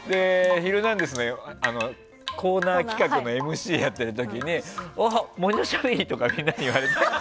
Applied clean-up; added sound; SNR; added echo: none; Drip / Rain; 12 dB; none.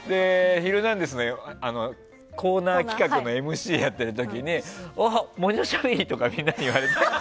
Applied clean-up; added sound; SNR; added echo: none; none; none; none.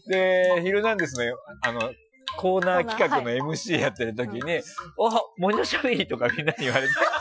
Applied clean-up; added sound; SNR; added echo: classical method Wiener filter.